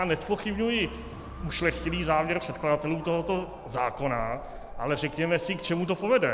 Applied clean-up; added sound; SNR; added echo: none; Motorcycle / Dog; 13 dB; none.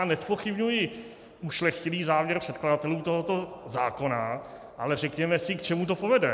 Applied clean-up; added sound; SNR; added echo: none; none; none; none.